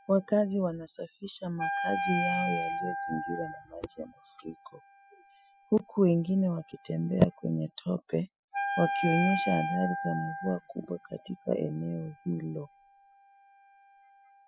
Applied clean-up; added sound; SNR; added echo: classical method spectral subtraction.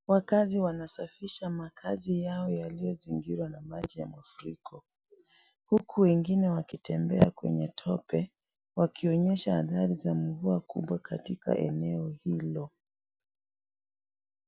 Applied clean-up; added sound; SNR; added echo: none; none; none; none.